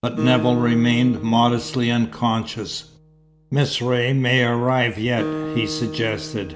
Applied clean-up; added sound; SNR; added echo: none; Acoustic guitar; 12 dB; none.